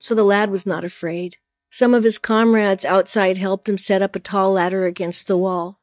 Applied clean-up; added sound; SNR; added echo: neural mask model DeepFilterNet 3.